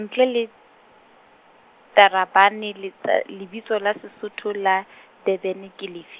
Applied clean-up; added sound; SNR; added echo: none; none; none; none.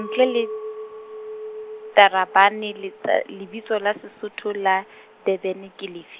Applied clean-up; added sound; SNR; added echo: none; Chink, clink; 14 dB; none.